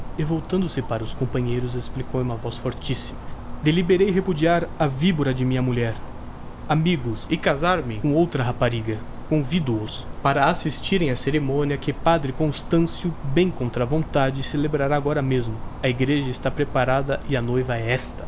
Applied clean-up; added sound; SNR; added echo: none; Insect; 5 dB; none.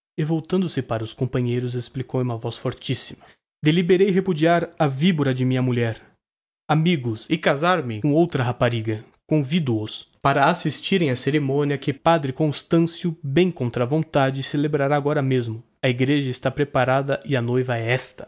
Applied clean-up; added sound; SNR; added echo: none; none; none; none.